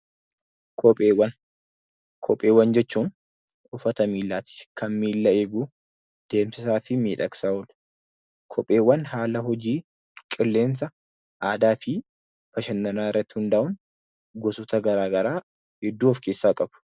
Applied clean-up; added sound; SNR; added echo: none; none; none; none.